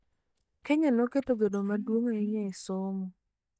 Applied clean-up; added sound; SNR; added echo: neural mask model DeepFilterNet 3.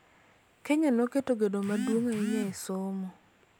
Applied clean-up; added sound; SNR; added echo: none; none; none; none.